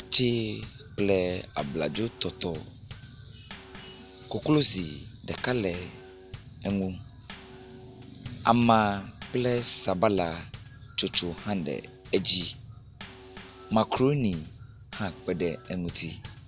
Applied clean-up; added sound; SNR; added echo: none; Bass drum / Snare drum / Drum kit; 17 dB; none.